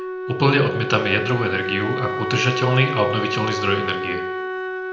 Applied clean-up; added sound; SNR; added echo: none; Wind instrument, woodwind instrument; 4 dB; reverberation time 0.8 s.